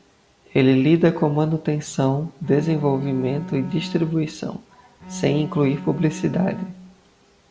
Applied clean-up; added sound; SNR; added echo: none; Bowed string instrument; 13 dB; none.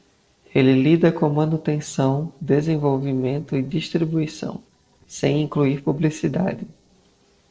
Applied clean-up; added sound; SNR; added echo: neural separator model SepFormer DNS4.